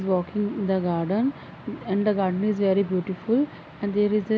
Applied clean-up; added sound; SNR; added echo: none; none; none; none.